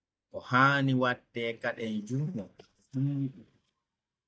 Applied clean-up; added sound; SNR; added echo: neural mask model DeepFilterNet 3.